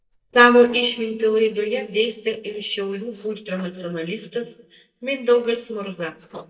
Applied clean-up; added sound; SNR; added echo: neural mask model DeepFilterNet 3.